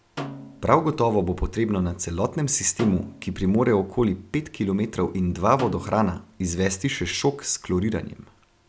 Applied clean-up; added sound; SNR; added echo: none; Snare drum; 17 dB; none.